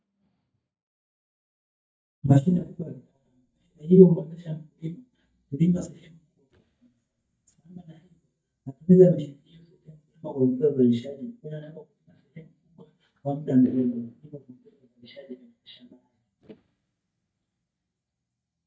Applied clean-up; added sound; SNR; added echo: neural mask model DeepFilterNet 3.